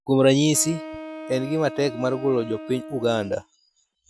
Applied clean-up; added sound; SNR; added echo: none; Wind instrument, woodwind instrument; 14 dB; none.